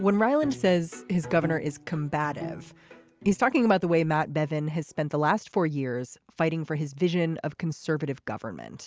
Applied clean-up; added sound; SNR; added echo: none; none; none; none.